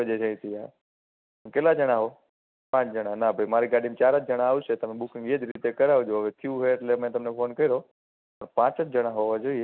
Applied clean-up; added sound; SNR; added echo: none; none; none; none.